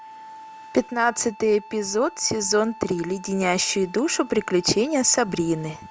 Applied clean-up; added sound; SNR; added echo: none; Wind instrument, woodwind instrument; 20 dB; none.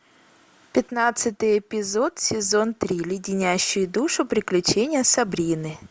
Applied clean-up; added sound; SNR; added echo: none; none; none; none.